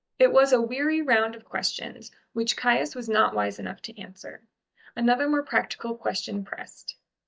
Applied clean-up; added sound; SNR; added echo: neural mask model DeepFilterNet 3.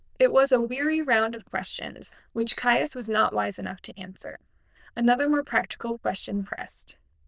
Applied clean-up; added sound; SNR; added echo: neural diffusion model UNIVERSE++.